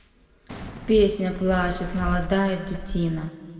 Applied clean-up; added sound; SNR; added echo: none; Fireworks; 8 dB; reverberation time 2.1 s.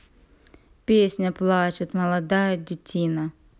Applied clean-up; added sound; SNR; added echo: none; none; none; none.